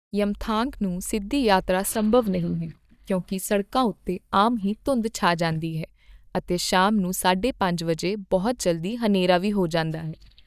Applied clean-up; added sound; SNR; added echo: neural mask model DeepFilterNet 3.